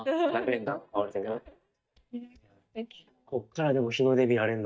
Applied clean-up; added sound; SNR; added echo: neural mask model DeepFilterNet 3.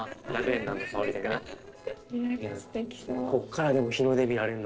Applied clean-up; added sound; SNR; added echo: neural separator model SepFormer DNS4.